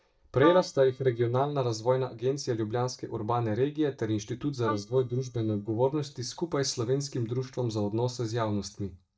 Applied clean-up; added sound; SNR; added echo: neural mask model DeepFilterNet 3.